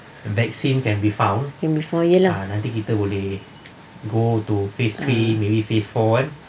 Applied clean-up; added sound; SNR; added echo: none; none; none; none.